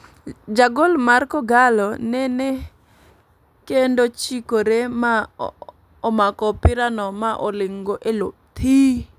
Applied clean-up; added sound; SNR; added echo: none; none; none; none.